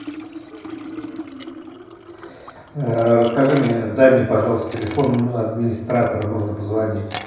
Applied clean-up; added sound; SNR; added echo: none; Liquid; 17 dB; reverberation time 0.8 s.